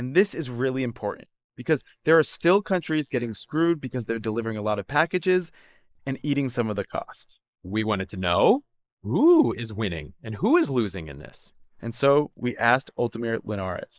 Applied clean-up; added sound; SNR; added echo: neural mask model Resemble Enhance denoiser.